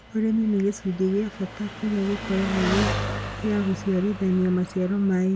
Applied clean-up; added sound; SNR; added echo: none; Engine; 8 dB; none.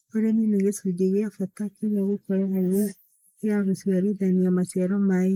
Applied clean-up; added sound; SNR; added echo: neural mask model Resemble Enhance denoiser.